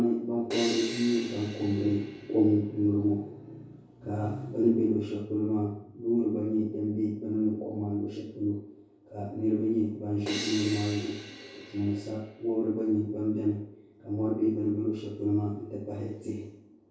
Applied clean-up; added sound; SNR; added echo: none; Crash cymbal; 11 dB; reverberation time 0.6 s.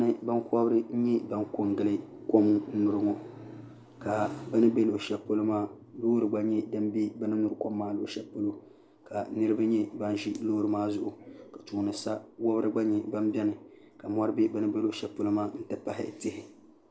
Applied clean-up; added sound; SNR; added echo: none; none; none; none.